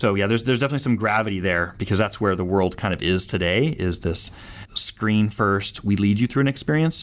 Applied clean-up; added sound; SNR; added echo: none; none; none; none.